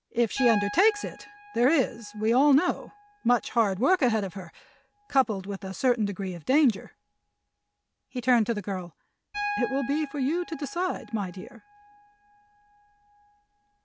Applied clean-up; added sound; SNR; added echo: none; Piano; 14 dB; none.